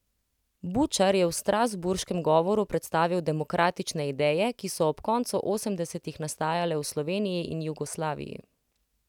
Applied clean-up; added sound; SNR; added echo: none; none; none; none.